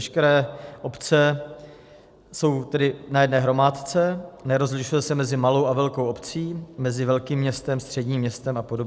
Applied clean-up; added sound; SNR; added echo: none; none; none; none.